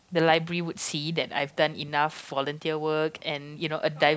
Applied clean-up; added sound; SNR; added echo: none; none; none; none.